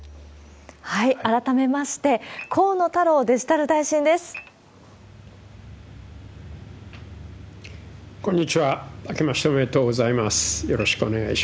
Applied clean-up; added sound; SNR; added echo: none; Dishes, pots, and pans / Glass; 17 dB; none.